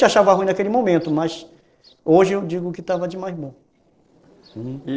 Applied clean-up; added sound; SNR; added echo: neural separator model SepFormer DNS4.